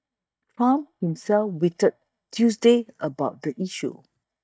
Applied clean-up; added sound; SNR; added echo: neural mask model DeepFilterNet 3.